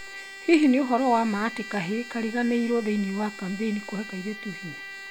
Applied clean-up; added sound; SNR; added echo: none; Trumpet; 14 dB; none.